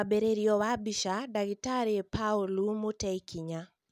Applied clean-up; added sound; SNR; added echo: none; none; none; none.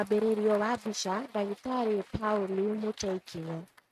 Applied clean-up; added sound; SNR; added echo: neural mask model RNNoise.